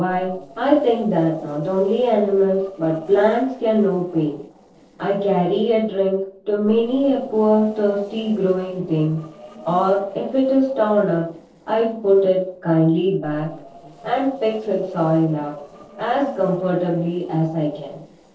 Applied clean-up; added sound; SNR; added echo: neural separator model SepFormer DNS4.